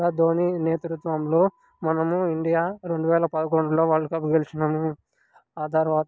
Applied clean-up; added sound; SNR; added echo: none; none; none; none.